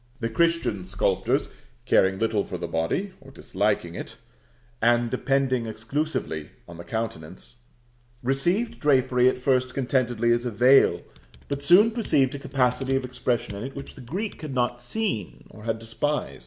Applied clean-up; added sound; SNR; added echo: none; Computer keyboard; 20 dB; none.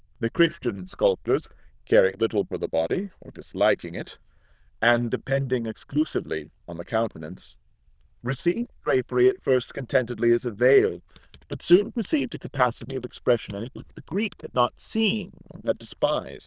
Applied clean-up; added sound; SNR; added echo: neural diffusion model UNIVERSE++.